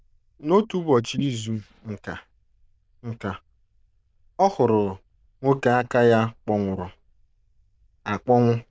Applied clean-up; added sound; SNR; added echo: neural diffusion model UNIVERSE++.